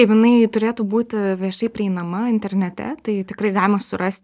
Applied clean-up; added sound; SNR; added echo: none; none; none; none.